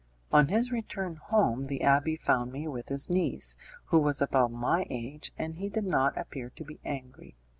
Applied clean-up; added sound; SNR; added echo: none; none; none; none.